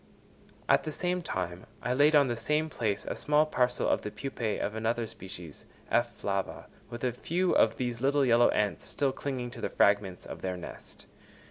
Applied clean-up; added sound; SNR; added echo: none; none; none; none.